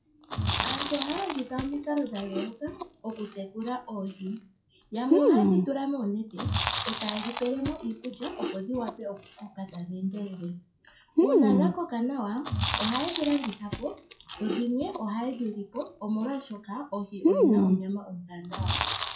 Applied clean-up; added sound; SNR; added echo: classical method WPE with log-MMSE.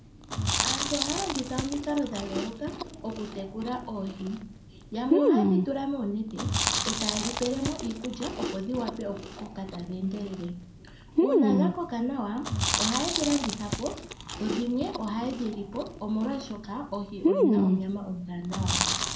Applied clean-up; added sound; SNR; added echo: none; Chewing, mastication; -2 dB; reverberation time 0.6 s.